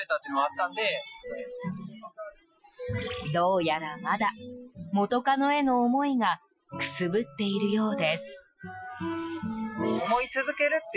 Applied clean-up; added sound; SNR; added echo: classical method Wiener filter.